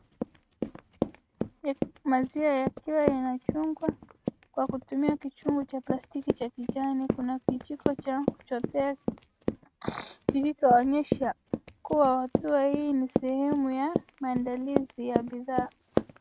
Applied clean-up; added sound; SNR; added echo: neural mask model RNNoise.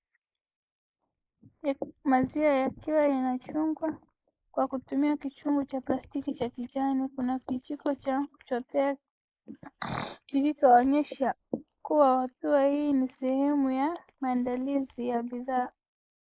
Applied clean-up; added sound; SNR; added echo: neural mask model Resemble Enhance denoiser.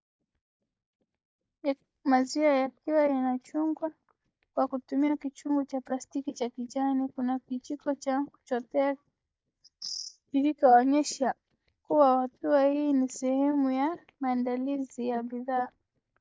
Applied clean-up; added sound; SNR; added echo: neural mask model DeepFilterNet 3.